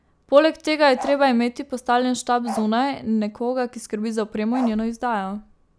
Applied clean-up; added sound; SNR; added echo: none; Bark; 12 dB; none.